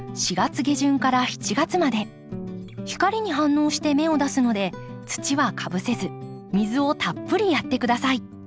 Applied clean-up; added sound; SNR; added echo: none; none; none; none.